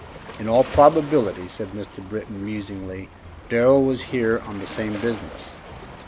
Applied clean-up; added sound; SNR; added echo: none; Waves, surf; 15 dB; none.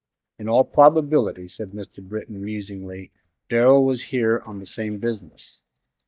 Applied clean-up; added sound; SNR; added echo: neural mask model DeepFilterNet 3.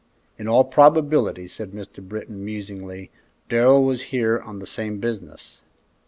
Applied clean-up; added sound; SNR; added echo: none; none; none; none.